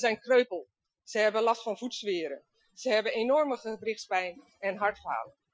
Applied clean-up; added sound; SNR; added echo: classical method Wiener filter.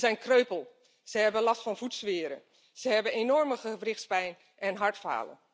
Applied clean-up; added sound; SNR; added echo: none; none; none; none.